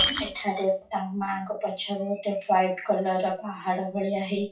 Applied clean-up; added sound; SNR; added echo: classical method WPE with log-MMSE.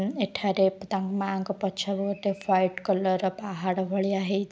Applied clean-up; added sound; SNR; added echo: none; none; none; none.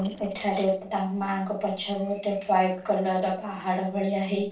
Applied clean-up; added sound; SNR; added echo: neural separator model SepFormer DNS4.